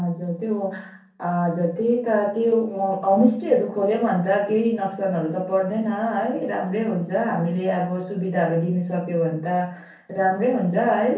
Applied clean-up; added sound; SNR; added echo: none; none; none; reverberation time 0.6 s.